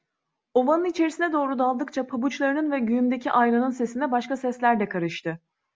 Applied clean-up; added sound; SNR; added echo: none; none; none; none.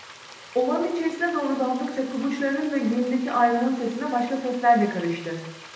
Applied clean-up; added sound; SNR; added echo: none; Frying (food); 19 dB; reverberation time 0.8 s.